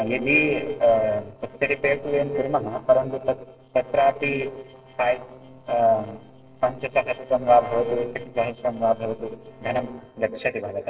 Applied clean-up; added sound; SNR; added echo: neural separator model SepFormer DNS4.